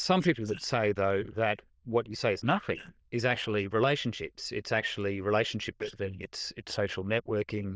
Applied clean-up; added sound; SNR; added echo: neural diffusion model UNIVERSE++.